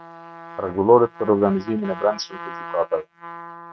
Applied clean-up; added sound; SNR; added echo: neural mask model RNNoise.